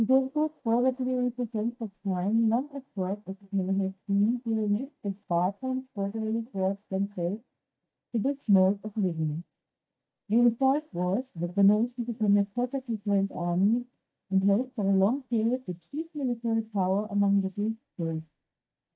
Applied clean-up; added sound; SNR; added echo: neural mask model DeepFilterNet 3.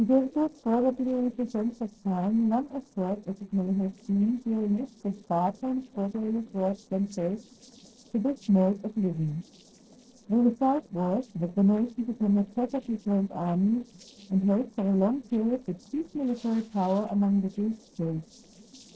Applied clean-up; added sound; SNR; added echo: neural separator model SepFormer DNS4.